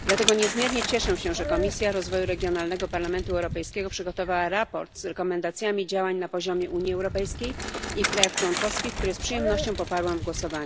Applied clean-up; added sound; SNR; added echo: none; Bicycle; 4 dB; none.